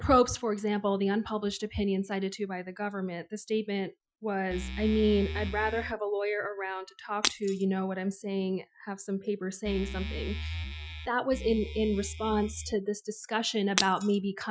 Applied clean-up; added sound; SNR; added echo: classical method Wiener filter.